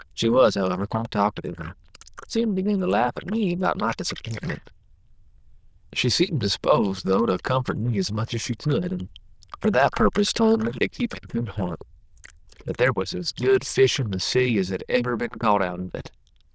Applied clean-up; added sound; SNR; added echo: neural diffusion model UNIVERSE++.